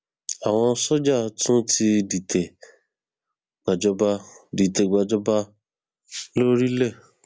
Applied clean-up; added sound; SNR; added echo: none; none; none; none.